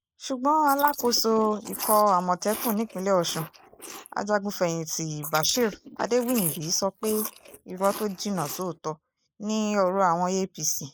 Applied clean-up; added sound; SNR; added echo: neural mask model Resemble Enhance denoiser.